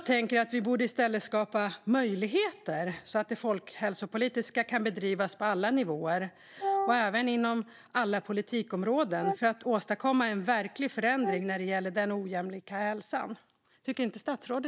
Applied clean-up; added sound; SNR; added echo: neural mask model DeepFilterNet 3.